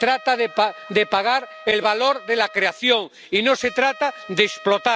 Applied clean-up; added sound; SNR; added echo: none; Trumpet; 20 dB; none.